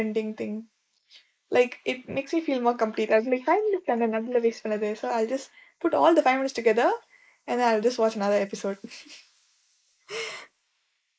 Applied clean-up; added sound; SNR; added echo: neural mask model Resemble Enhance denoiser.